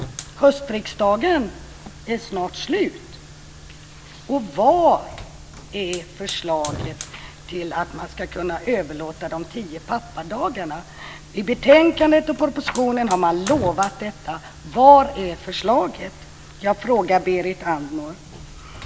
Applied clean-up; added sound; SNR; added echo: none; Hiss / Fire; 19 dB; none.